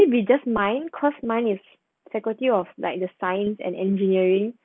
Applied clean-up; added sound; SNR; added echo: none; none; none; none.